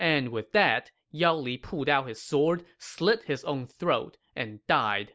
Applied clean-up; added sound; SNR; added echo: none; none; none; none.